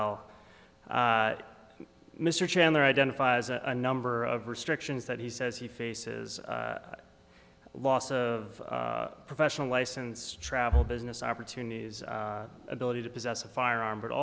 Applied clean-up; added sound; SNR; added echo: none; none; none; none.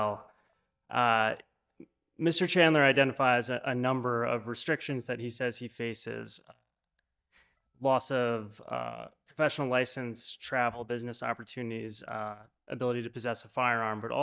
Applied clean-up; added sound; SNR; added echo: neural mask model DeepFilterNet 3.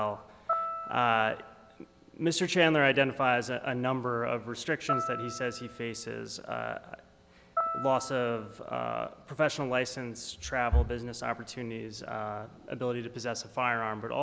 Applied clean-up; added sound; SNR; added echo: none; Piano; 7 dB; none.